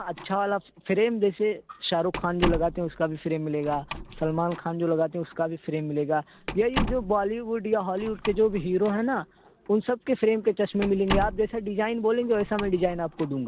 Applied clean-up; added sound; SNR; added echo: none; Slam; 11 dB; none.